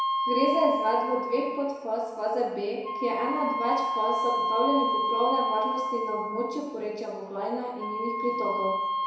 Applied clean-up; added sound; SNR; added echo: none; Wind instrument, woodwind instrument; 1 dB; reverberation time 1.0 s.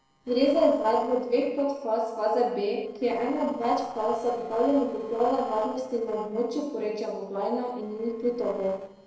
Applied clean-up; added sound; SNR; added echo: neural separator model SepFormer DNS4.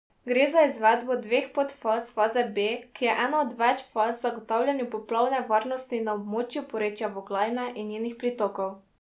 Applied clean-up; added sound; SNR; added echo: none; none; none; none.